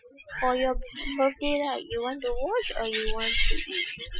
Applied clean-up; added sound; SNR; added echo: classical method Wiener filter.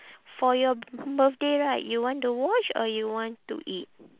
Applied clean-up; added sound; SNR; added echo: none; none; none; none.